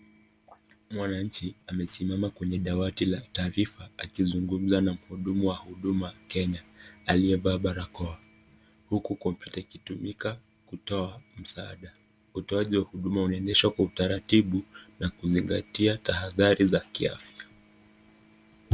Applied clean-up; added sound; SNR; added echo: none; none; none; none.